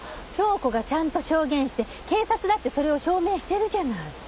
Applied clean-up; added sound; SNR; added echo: none; none; none; none.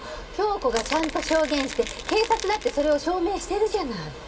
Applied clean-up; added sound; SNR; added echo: none; Crackle / Crushing; 11 dB; reverberation time 2.8 s.